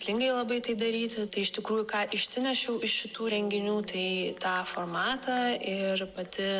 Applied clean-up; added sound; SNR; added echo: neural separator model SepFormer DNS4.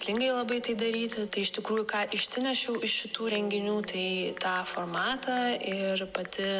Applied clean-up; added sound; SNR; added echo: none; Typing + Bowed string instrument; 17 dB; none.